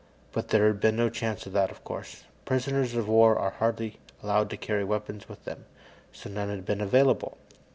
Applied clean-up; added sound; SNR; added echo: none; none; none; none.